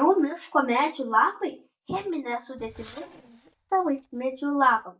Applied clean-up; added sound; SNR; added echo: neural mask model DeepFilterNet 3.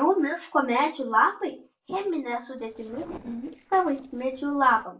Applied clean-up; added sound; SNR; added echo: neural separator model SepFormer DNS4.